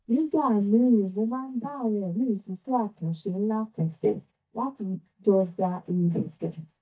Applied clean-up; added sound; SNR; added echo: neural mask model DeepFilterNet 3.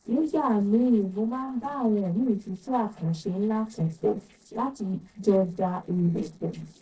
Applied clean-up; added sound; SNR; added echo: neural separator model SepFormer DNS4.